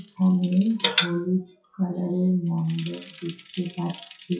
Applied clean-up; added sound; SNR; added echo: classical method WPE with log-MMSE.